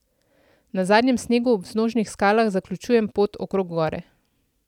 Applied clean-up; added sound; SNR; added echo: none; none; none; none.